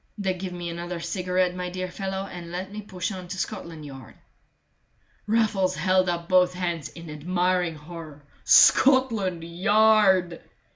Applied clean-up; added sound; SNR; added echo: none; none; none; none.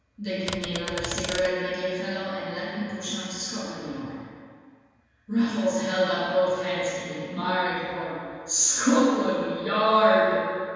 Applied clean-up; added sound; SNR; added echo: none; Typewriter; 8 dB; reverberation time 1.9 s.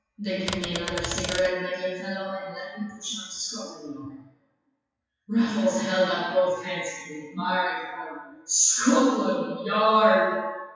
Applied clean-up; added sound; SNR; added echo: classical method WPE with log-MMSE.